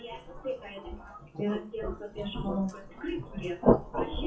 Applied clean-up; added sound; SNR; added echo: classical method WPE with log-MMSE.